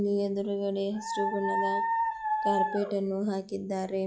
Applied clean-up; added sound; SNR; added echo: classical method log-MMSE.